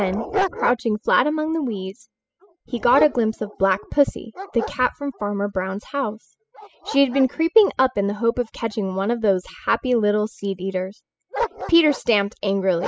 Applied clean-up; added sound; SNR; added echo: classical method spectral subtraction.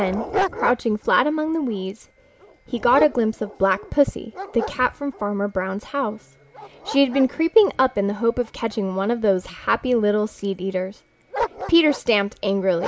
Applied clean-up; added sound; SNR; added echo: none; Dog; 12 dB; none.